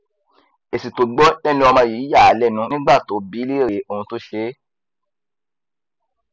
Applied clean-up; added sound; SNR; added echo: none; none; none; none.